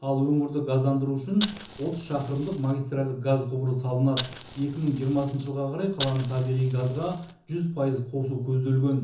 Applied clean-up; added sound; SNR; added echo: none; Fire; 9 dB; reverberation time 0.7 s.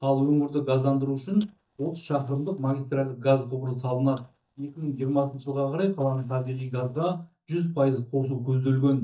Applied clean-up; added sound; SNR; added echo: neural mask model DeepFilterNet 3.